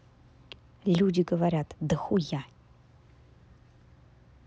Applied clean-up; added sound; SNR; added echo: none; none; none; none.